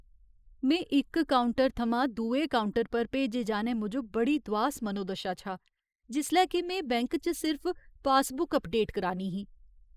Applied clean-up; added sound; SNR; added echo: neural mask model Resemble Enhance denoiser.